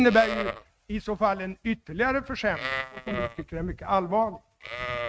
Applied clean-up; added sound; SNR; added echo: neural mask model RNNoise.